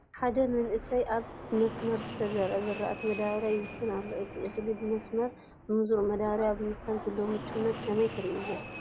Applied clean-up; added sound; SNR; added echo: none; Fixed-wing aircraft, airplane; 11 dB; none.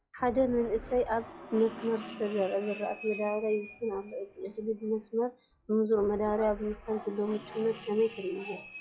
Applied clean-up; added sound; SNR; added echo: classical method log-MMSE.